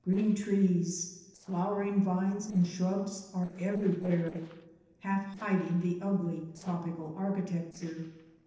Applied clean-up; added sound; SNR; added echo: neural separator model SepFormer DNS4.